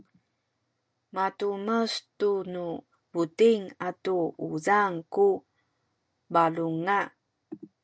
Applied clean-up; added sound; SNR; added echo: none; none; none; none.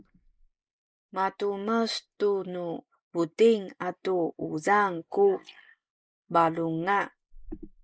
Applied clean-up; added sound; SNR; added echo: neural mask model Resemble Enhance denoiser.